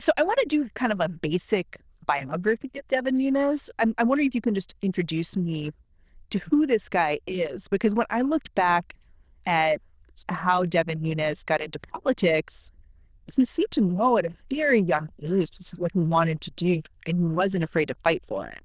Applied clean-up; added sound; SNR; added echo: neural diffusion model UNIVERSE++.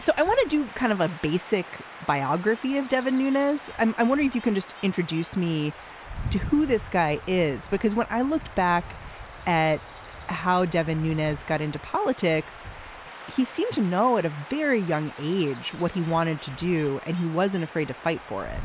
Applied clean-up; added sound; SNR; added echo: none; Stream / Chirp, tweet / Wind; 14 dB; none.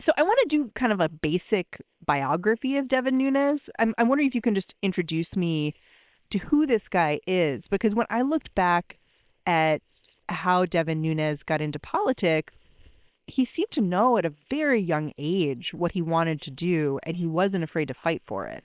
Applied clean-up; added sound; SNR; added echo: neural separator model SepFormer WHAM!.